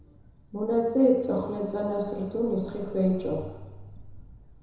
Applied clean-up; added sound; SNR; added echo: none; Thunder; 19 dB; reverberation time 1.0 s.